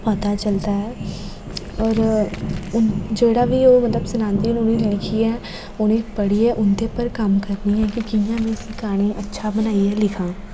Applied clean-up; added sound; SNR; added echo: none; Crumpling, crinkling; 17 dB; none.